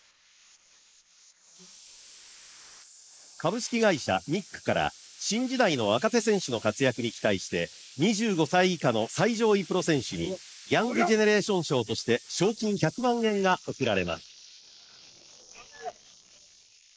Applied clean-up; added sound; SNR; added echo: neural mask model Resemble Enhance denoiser.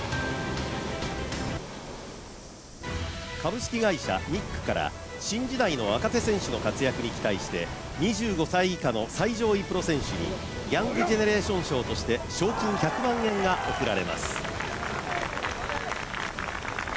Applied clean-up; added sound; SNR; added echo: none; Waves, surf; 10 dB; none.